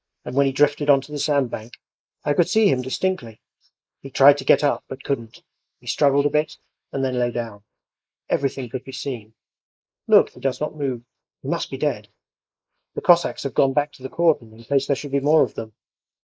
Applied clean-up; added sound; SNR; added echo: neural mask model Resemble Enhance denoiser.